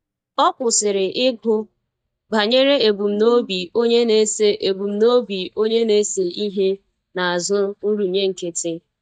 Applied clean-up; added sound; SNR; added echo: neural mask model DeepFilterNet 3.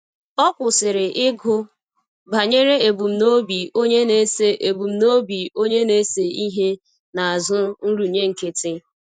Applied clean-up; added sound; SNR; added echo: none; none; none; none.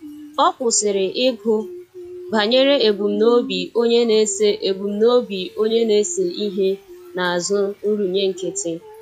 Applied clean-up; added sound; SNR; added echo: classical method log-MMSE.